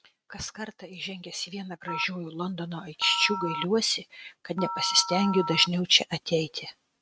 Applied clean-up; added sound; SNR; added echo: neural mask model RNNoise.